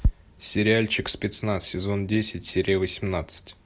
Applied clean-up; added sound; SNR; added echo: none; none; none; none.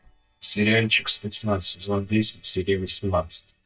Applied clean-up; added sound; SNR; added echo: neural mask model DeepFilterNet 3.